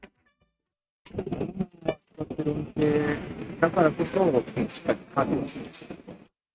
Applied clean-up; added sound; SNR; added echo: neural mask model RNNoise.